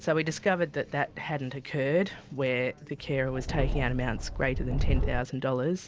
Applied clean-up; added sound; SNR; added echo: none; Subway, metro, underground; -1 dB; none.